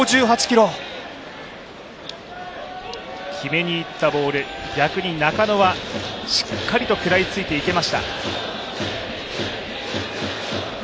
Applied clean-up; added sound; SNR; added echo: none; none; none; none.